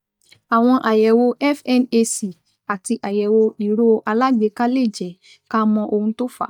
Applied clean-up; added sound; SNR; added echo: neural mask model DeepFilterNet 3.